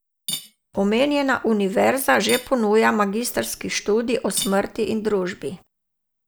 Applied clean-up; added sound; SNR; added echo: none; Cutlery, silverware / Dishes, pots, and pans; 16 dB; none.